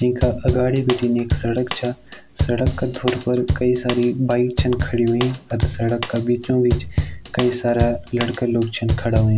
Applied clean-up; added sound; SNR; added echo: none; Drum kit; 5 dB; none.